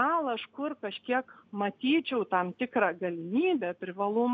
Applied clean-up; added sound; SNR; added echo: none; none; none; none.